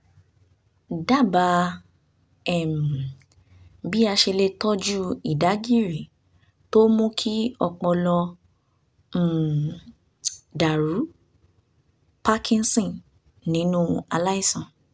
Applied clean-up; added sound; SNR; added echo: none; none; none; none.